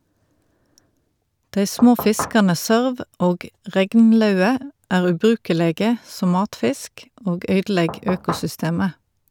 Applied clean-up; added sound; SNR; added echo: none; Knock / Wood; 9 dB; none.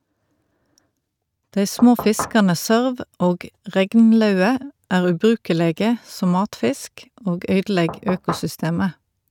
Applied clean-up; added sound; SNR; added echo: neural mask model RNNoise.